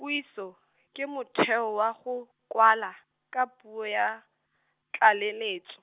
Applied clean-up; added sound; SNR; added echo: none; none; none; none.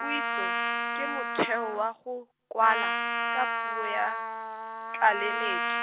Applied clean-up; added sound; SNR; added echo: none; Trumpet; 0 dB; none.